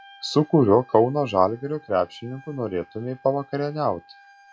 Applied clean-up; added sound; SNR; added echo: classical method log-MMSE.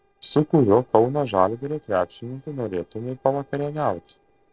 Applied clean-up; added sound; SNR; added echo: neural separator model SepFormer DNS4.